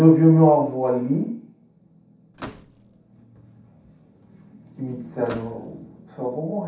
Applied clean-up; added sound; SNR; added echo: none; Slam / Microwave oven; 18 dB; reverberation time 0.7 s.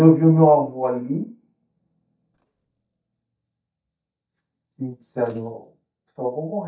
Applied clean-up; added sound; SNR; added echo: neural mask model DeepFilterNet 3.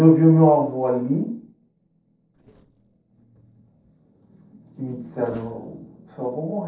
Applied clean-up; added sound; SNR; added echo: neural separator model SepFormer DNS4.